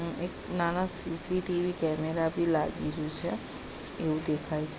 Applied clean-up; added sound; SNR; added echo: none; none; none; none.